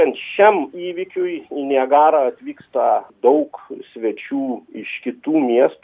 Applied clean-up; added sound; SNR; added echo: none; none; none; none.